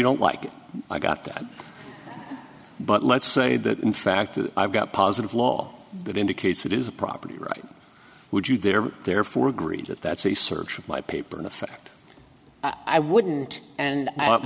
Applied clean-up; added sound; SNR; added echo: none; none; none; none.